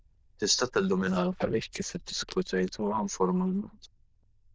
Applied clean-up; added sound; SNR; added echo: neural diffusion model UNIVERSE++.